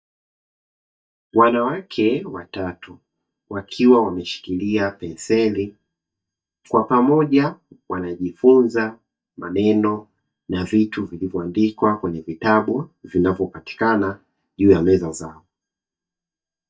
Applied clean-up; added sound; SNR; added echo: neural mask model DeepFilterNet 3.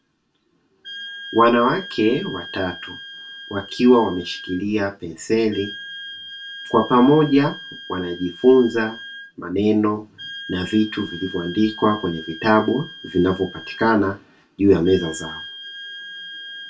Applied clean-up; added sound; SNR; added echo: none; Wind instrument, woodwind instrument; 16 dB; reverberation time 0.2 s.